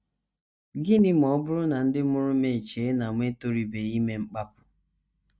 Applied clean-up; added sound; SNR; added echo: neural mask model DeepFilterNet 3.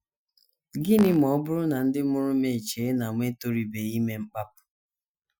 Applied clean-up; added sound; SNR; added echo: classical method Wiener filter.